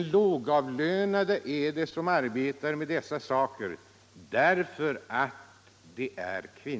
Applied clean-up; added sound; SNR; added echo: none; none; none; none.